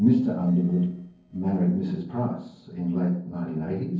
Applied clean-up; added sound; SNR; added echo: neural separator model SepFormer DNS4.